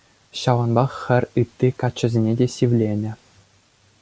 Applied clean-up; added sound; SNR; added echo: none; none; none; none.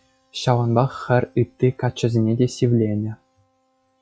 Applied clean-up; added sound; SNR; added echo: classical method log-MMSE.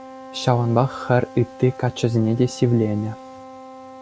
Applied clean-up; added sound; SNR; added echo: none; Wind instrument, woodwind instrument; 18 dB; none.